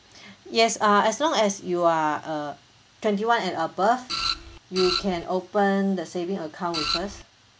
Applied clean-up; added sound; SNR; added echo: none; Printer; 4 dB; none.